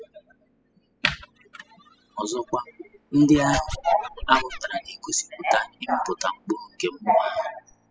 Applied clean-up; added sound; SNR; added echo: classical method spectral subtraction.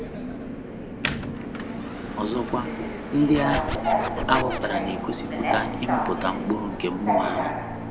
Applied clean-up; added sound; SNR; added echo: none; Subway, metro, underground + Scratching (performance technique); -1 dB; none.